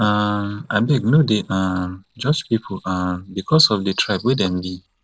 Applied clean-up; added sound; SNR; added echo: neural separator model SepFormer DNS4.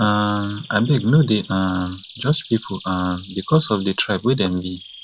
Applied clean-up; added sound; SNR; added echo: none; Bird vocalization, bird call, bird song; 18 dB; none.